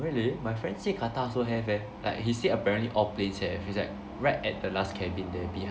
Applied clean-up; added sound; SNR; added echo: none; none; none; none.